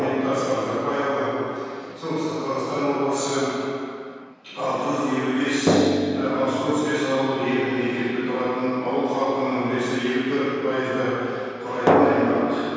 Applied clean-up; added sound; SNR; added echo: none; Drum; 4 dB; reverberation time 2.2 s.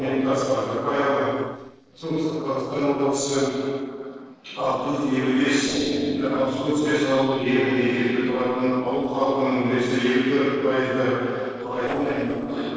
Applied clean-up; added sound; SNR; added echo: neural separator model SepFormer DNS4.